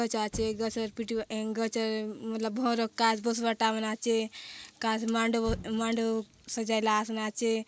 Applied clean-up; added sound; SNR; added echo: none; Motor vehicle (road); 19 dB; none.